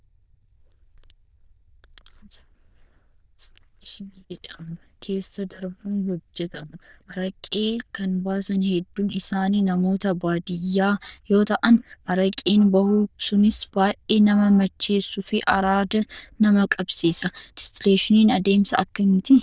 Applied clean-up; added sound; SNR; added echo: neural diffusion model UNIVERSE++.